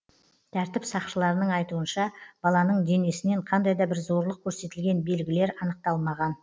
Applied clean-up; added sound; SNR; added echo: none; none; none; none.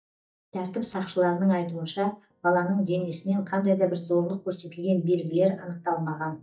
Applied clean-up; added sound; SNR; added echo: neural mask model DeepFilterNet 3.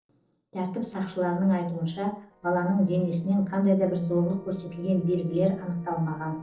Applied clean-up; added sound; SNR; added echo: neural separator model SepFormer DNS4.